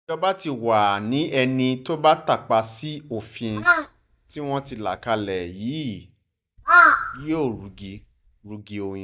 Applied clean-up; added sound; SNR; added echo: neural mask model DeepFilterNet 3.